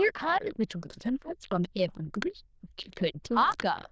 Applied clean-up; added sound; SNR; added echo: neural diffusion model UNIVERSE++.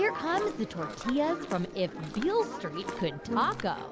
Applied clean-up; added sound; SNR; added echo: none; Walk, footsteps; 15 dB; none.